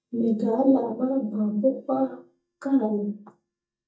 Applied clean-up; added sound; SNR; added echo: neural mask model DeepFilterNet 3.